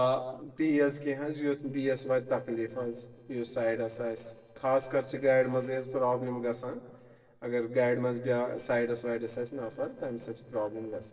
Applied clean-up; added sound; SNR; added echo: neural separator model SepFormer DNS4.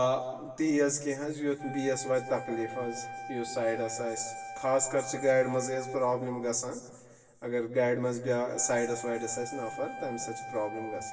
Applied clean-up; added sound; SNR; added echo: none; Wind instrument, woodwind instrument; 12 dB; reverberation time 1.7 s.